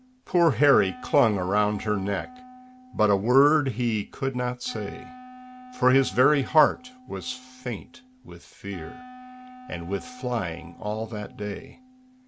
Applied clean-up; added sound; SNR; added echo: none; Wind instrument, woodwind instrument; 19 dB; none.